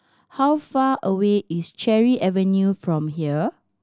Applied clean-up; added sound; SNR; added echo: none; none; none; none.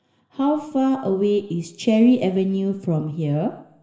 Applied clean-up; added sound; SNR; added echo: none; none; none; reverberation time 2.1 s.